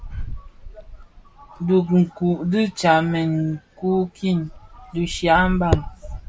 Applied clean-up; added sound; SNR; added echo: none; Wind; 14 dB; none.